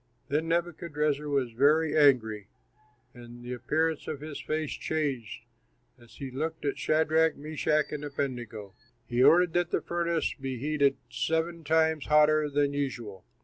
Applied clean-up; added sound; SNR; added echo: none; none; none; none.